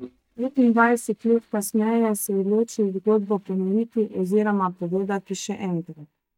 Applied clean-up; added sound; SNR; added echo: neural mask model DeepFilterNet 3.